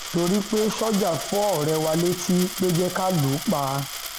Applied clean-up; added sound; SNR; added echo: none; Coin (dropping); 10 dB; none.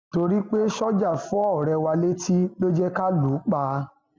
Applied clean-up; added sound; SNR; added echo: none; none; none; none.